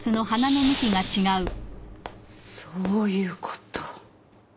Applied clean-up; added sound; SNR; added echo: none; Boom + Fireworks; 15 dB; none.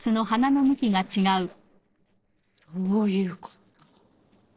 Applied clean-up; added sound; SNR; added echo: neural separator model SepFormer DNS4.